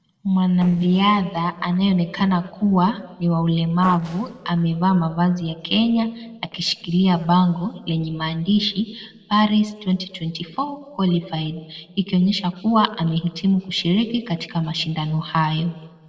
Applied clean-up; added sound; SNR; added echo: neural separator model SepFormer DNS4.